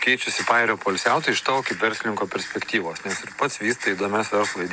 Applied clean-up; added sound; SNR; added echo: none; none; none; none.